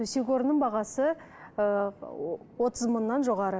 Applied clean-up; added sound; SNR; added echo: none; none; none; none.